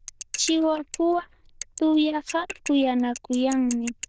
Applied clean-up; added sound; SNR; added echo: neural diffusion model UNIVERSE++.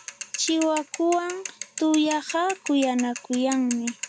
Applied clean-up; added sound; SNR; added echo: none; Mechanisms / Bicycle; 12 dB; none.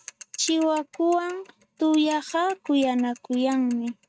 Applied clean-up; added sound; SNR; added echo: neural mask model RNNoise.